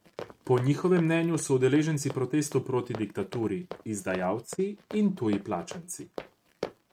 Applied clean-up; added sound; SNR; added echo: neural mask model RNNoise.